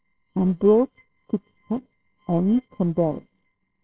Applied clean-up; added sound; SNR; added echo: neural separator model SepFormer WHAMR!.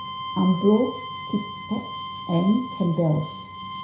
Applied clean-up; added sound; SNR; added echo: none; Bowed string instrument; 10 dB; reverberation time 0.5 s.